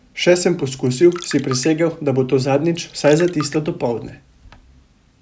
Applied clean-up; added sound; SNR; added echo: none; Trickle, dribble; 18 dB; none.